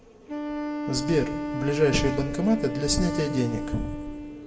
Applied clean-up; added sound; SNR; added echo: none; Wind instrument, woodwind instrument; 5 dB; reverberation time 1.3 s.